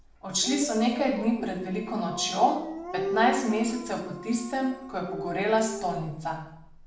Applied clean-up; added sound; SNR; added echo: none; Dog; 9 dB; reverberation time 0.6 s.